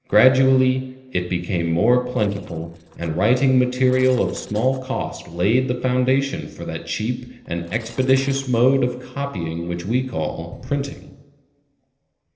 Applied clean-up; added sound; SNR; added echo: neural separator model SepFormer DNS4.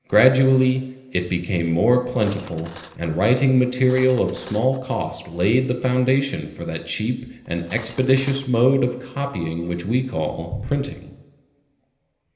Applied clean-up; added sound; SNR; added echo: none; Cutlery, silverware; 20 dB; reverberation time 0.8 s.